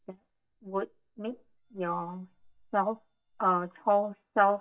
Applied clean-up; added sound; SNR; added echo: neural mask model DeepFilterNet 3.